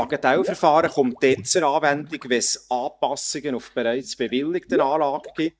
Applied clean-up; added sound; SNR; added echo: neural mask model DeepFilterNet 3.